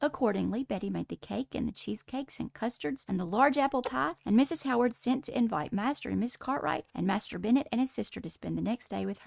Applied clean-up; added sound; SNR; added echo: neural mask model RNNoise.